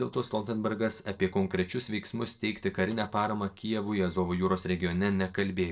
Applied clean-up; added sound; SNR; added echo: neural separator model SepFormer DNS4.